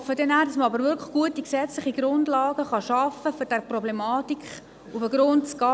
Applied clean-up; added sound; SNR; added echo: none; none; none; none.